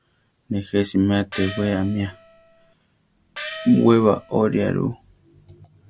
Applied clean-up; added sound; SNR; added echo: none; Gong; 14 dB; none.